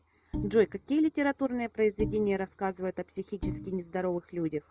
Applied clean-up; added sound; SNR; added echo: none; Bowed string instrument; 9 dB; none.